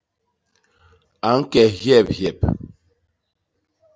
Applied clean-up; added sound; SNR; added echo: none; none; none; none.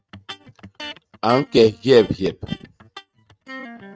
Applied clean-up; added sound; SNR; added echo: neural mask model RNNoise.